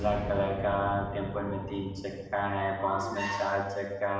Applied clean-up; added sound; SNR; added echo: none; Boom; 11 dB; reverberation time 0.9 s.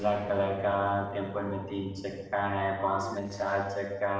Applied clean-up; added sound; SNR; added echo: neural separator model SepFormer DNS4.